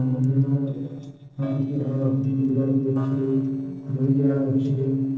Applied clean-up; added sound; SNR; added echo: neural separator model SepFormer DNS4.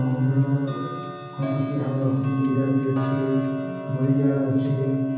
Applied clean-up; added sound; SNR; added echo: none; Tick-tock; 12 dB; reverberation time 0.6 s.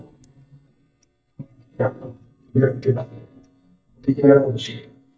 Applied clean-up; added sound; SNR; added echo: neural mask model DeepFilterNet 3.